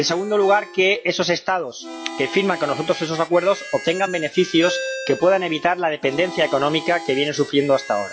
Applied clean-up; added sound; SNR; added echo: classical method log-MMSE.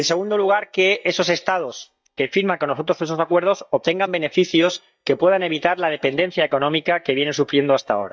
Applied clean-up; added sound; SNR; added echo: neural mask model DeepFilterNet 3.